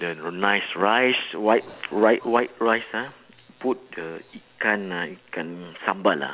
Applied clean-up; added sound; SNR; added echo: none; none; none; none.